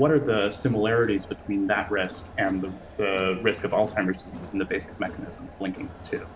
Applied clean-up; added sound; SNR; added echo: none; Crowd; 15 dB; none.